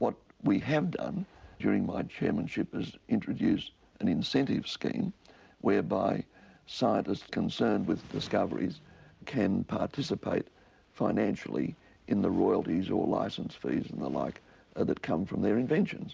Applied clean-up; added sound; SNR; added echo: none; none; none; none.